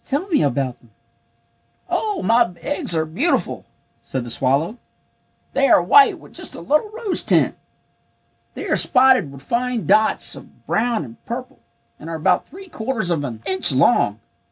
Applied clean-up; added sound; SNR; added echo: none; none; none; none.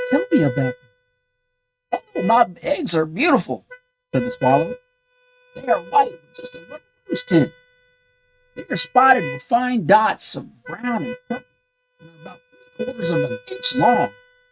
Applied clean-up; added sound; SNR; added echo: neural mask model RNNoise.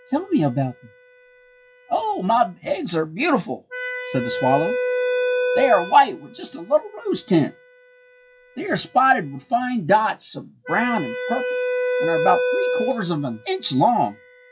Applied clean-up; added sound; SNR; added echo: classical method log-MMSE.